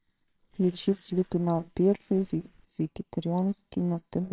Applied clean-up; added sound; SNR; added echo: neural separator model SepFormer WHAMR!.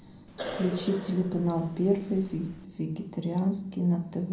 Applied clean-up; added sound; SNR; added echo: none; Cough; 12 dB; reverberation time 0.5 s.